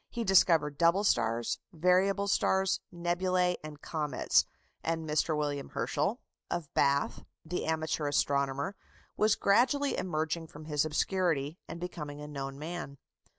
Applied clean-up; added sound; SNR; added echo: none; none; none; none.